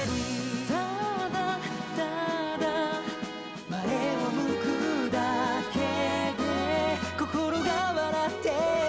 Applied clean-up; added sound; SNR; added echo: none; none; none; none.